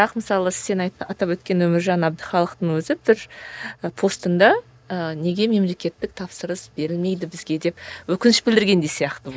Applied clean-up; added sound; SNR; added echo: none; none; none; none.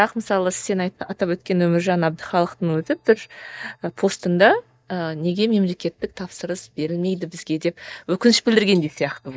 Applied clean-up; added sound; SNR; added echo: neural mask model DeepFilterNet 3.